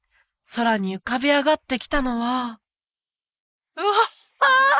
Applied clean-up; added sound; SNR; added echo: neural mask model Resemble Enhance denoiser.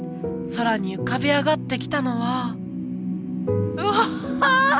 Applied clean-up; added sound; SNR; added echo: none; none; none; none.